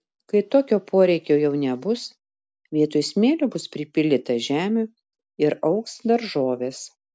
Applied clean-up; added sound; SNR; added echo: none; none; none; none.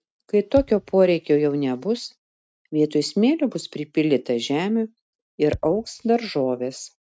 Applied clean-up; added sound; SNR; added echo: neural mask model RNNoise.